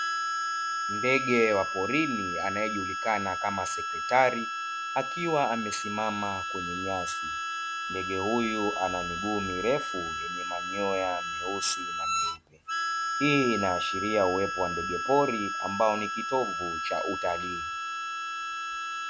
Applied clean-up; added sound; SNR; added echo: none; Harmonica; 2 dB; none.